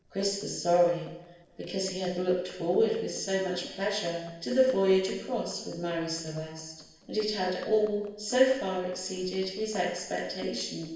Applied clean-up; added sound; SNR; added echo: neural separator model SepFormer DNS4.